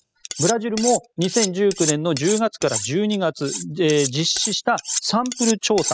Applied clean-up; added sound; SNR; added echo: classical method spectral subtraction.